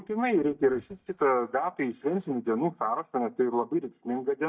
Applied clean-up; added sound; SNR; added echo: neural mask model DeepFilterNet 3.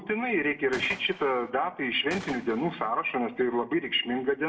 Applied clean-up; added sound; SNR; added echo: none; Gunshot, gunfire; 14 dB; reverberation time 0.5 s.